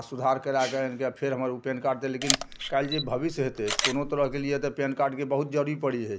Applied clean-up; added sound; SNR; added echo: none; Camera; 4 dB; none.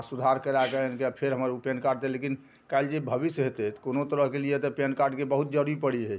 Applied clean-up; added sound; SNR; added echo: none; none; none; none.